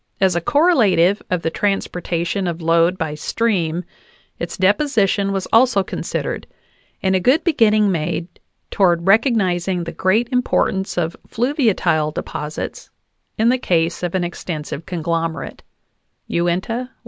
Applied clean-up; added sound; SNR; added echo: none; none; none; none.